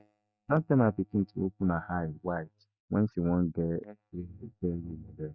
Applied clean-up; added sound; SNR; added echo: neural mask model DeepFilterNet 3.